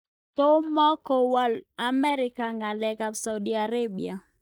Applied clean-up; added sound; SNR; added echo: neural mask model DeepFilterNet 3.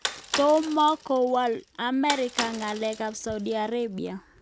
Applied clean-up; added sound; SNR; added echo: none; Bicycle; 8 dB; none.